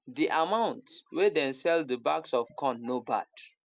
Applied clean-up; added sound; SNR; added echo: none; none; none; none.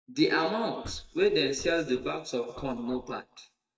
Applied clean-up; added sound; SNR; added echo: neural mask model DeepFilterNet 3.